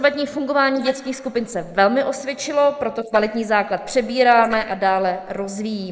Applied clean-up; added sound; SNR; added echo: neural mask model Resemble Enhance denoiser.